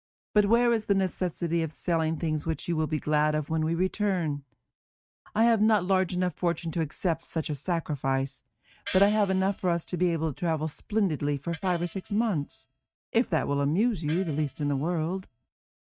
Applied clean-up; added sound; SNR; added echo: neural mask model RNNoise.